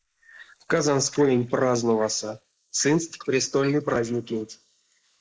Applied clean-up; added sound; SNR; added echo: neural mask model Resemble Enhance denoiser.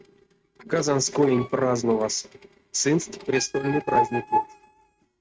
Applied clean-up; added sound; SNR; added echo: neural mask model RNNoise.